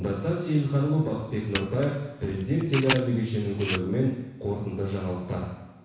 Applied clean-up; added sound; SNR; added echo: none; Camera; 9 dB; reverberation time 1.1 s.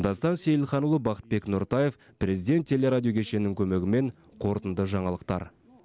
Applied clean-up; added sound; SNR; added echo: none; none; none; none.